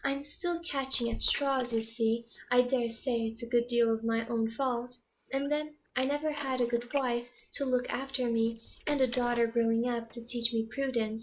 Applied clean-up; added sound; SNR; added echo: neural mask model Resemble Enhance denoiser.